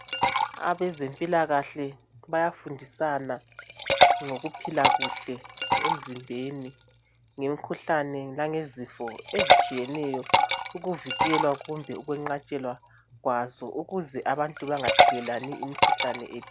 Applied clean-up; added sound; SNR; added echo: none; Liquid; -3 dB; none.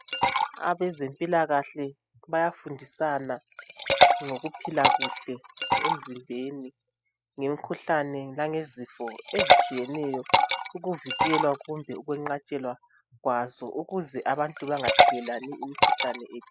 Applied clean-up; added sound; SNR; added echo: classical method spectral subtraction.